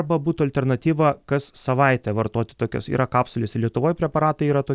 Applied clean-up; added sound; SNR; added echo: none; none; none; none.